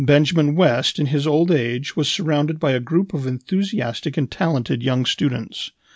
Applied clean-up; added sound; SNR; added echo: none; none; none; none.